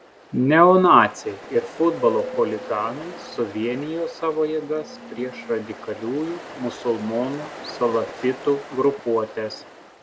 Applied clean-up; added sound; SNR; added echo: none; Ocean; 15 dB; none.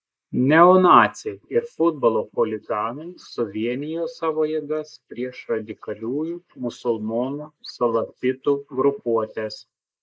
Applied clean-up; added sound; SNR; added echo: neural mask model Resemble Enhance denoiser.